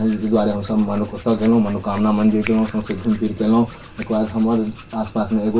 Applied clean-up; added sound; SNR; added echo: none; Hands; 20 dB; reverberation time 0.2 s.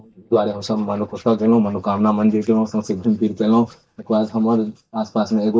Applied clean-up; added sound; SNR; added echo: neural mask model DeepFilterNet 3.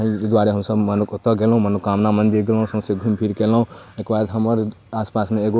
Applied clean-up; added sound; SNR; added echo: none; none; none; none.